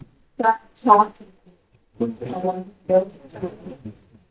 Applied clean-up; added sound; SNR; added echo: neural mask model DeepFilterNet 3.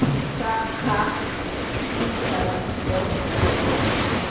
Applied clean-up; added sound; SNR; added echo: none; Waves, surf; -3 dB; reverberation time 1.1 s.